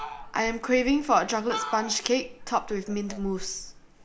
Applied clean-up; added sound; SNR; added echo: none; Fowl; 12 dB; none.